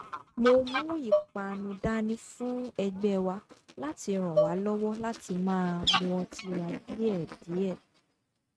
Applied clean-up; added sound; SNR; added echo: neural mask model RNNoise.